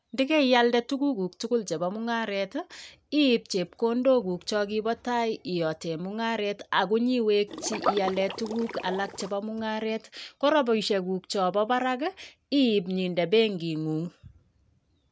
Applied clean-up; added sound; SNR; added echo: none; Liquid; 7 dB; none.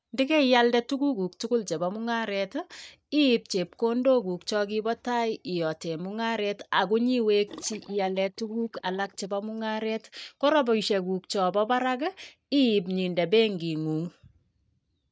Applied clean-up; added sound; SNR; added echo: neural mask model DeepFilterNet 3.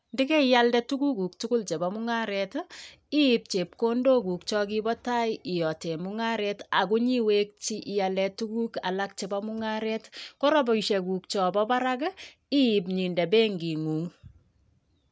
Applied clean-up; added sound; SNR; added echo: none; none; none; none.